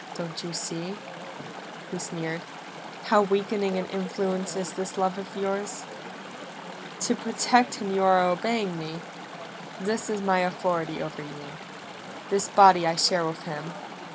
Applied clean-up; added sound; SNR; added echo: none; Chatter / Stream; 12 dB; none.